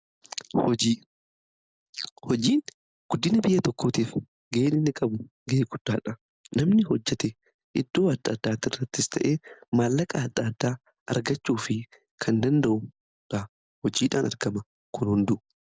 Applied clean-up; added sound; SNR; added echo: none; none; none; none.